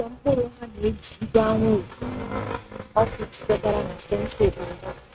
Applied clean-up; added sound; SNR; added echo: neural mask model RNNoise.